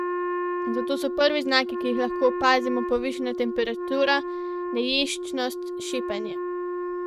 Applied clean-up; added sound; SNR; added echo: neural mask model RNNoise.